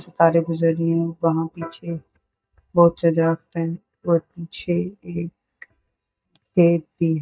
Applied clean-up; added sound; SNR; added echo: neural mask model DeepFilterNet 3.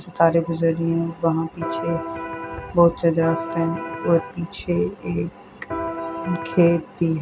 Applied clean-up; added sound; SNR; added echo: none; Electric guitar; 7 dB; none.